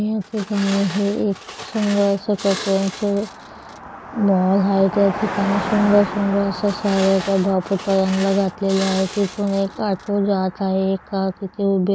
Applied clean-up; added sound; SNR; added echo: none; Glass + Car passing by; 12 dB; none.